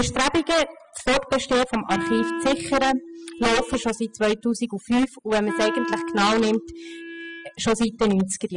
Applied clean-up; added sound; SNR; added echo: classical method spectral subtraction.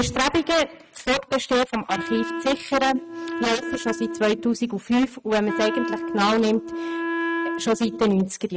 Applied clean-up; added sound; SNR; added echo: neural mask model RNNoise.